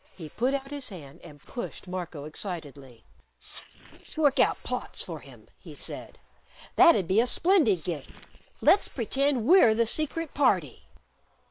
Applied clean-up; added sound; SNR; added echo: neural separator model SepFormer WHAM!.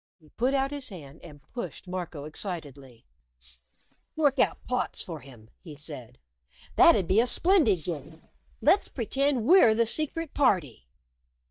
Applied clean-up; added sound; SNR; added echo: neural mask model DeepFilterNet 3.